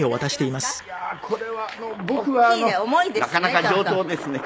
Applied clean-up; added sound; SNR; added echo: none; Engine; 19 dB; none.